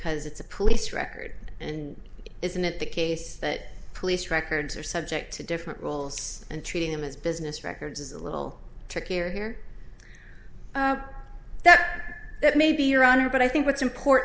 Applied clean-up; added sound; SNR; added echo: none; none; none; none.